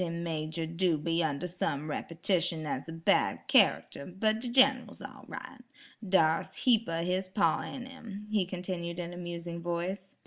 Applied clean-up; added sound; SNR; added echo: none; none; none; none.